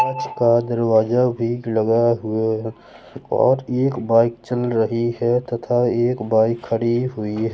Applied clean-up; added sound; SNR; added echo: none; none; none; none.